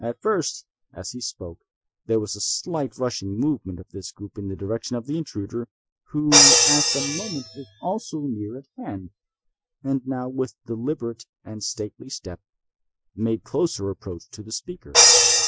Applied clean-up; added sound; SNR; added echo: classical method Wiener filter.